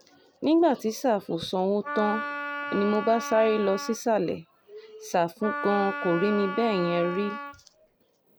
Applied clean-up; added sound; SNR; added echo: none; Wind instrument, woodwind instrument; 8 dB; none.